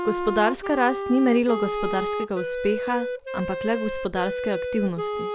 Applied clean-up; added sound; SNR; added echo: none; Wind instrument, woodwind instrument; 4 dB; none.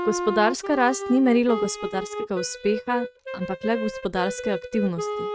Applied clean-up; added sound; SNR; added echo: neural mask model RNNoise.